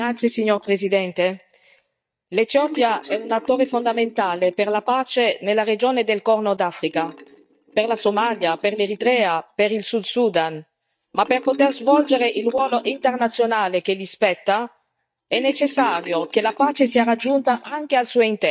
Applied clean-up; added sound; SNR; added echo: neural mask model DeepFilterNet 3.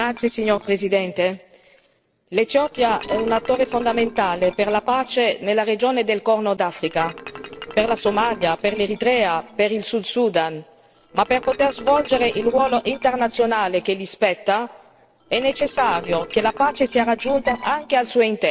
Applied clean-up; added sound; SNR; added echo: neural separator model SepFormer DNS4.